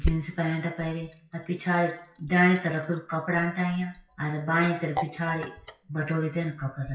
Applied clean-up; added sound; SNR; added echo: classical method WPE with log-MMSE.